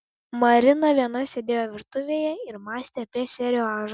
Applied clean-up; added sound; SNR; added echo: none; none; none; none.